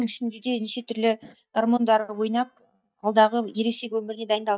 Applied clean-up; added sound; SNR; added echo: neural mask model DeepFilterNet 3.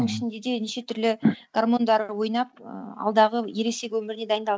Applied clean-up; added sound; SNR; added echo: neural mask model Resemble Enhance denoiser.